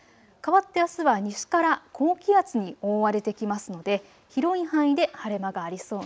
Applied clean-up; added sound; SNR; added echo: none; none; none; none.